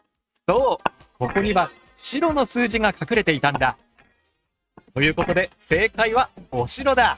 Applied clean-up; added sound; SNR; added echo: neural mask model RNNoise.